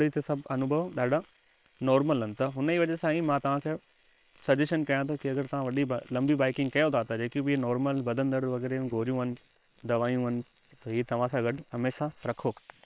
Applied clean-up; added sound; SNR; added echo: neural separator model SepFormer WHAM!.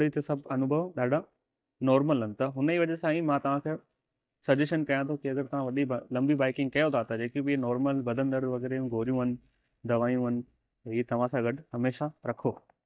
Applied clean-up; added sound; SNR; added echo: neural mask model DeepFilterNet 3.